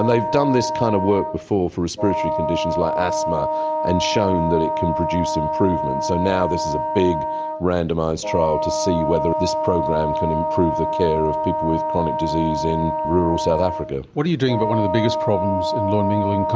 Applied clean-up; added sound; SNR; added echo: none; Wind instrument, woodwind instrument; 1 dB; none.